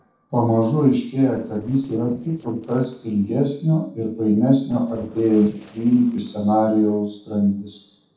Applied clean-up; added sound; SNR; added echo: neural separator model SepFormer DNS4.